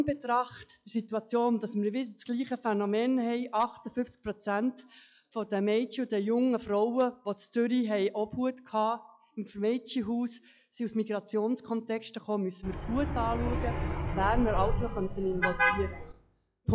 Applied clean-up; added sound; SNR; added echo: classical method log-MMSE.